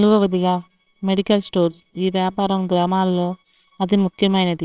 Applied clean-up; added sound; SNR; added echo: neural separator model SepFormer WHAMR!.